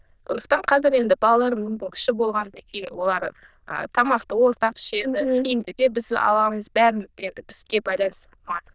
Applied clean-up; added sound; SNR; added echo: neural diffusion model UNIVERSE++.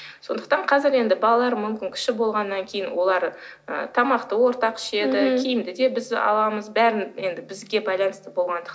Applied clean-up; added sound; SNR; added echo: none; none; none; none.